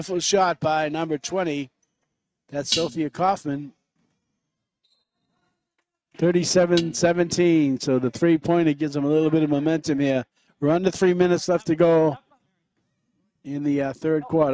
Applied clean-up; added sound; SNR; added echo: neural mask model RNNoise.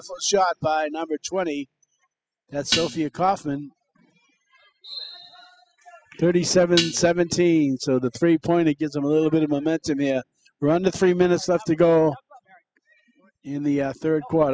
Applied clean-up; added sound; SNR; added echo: classical method spectral subtraction.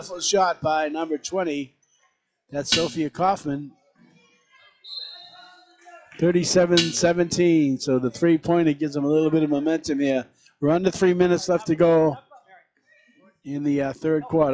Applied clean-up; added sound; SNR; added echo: classical method log-MMSE.